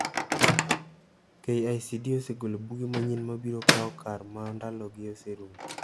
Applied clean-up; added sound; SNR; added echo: none; Microwave oven; -2 dB; none.